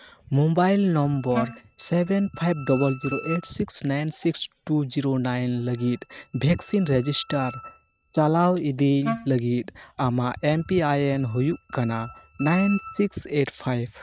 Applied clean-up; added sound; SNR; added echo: neural mask model RNNoise.